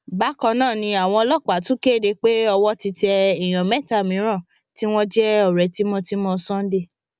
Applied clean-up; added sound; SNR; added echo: none; none; none; none.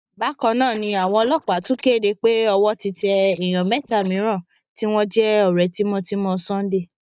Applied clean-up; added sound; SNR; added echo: neural mask model DeepFilterNet 3.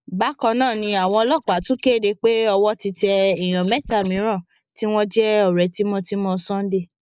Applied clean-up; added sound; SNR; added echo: neural mask model Resemble Enhance denoiser.